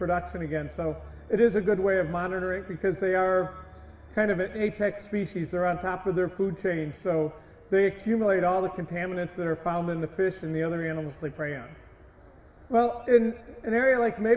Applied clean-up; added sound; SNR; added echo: none; none; none; reverberation time 1.4 s.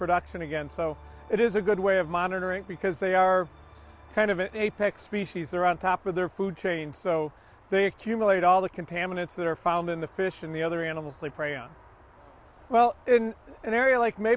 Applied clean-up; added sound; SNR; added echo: none; none; none; none.